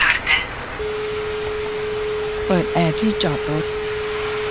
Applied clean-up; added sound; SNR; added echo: none; Telephone; -4 dB; none.